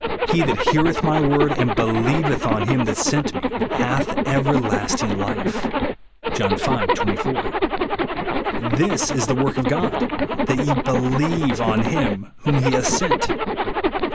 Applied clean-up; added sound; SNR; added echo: none; Zipper (clothing); -1 dB; none.